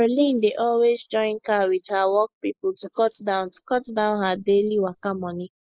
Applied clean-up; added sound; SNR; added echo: neural mask model Resemble Enhance denoiser.